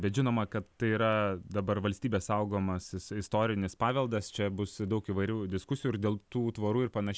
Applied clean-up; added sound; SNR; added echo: none; none; none; none.